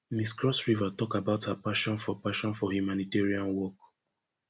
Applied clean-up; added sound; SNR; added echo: none; none; none; none.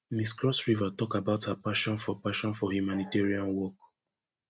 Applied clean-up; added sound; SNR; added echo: neural mask model RNNoise.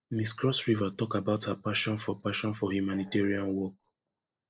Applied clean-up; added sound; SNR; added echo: neural separator model SepFormer DNS4.